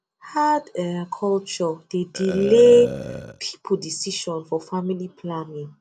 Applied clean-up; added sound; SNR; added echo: none; Burping, eructation; 12 dB; none.